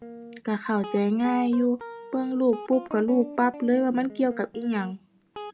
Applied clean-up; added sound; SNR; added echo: none; Guitar; 15 dB; none.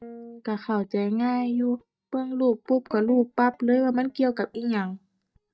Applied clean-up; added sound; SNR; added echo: neural mask model DeepFilterNet 3.